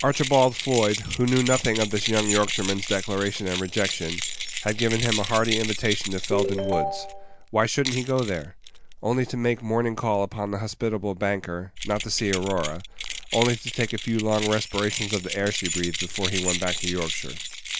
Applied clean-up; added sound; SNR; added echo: none; Keys jangling + Ringtone; 5 dB; none.